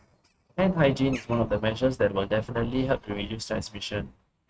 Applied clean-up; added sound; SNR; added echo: neural mask model RNNoise.